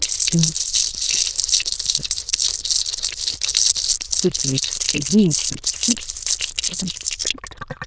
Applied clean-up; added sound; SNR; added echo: neural diffusion model UNIVERSE++.